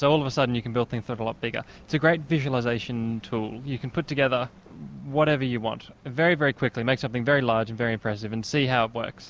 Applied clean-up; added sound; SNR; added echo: none; none; none; none.